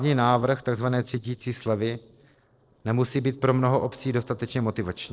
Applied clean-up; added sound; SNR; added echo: neural separator model SepFormer DNS4.